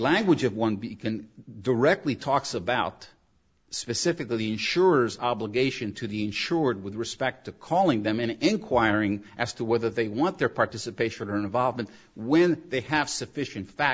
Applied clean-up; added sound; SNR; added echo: none; none; none; none.